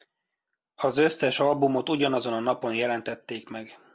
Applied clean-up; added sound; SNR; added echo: none; none; none; none.